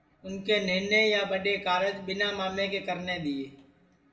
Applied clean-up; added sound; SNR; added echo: none; none; none; reverberation time 0.6 s.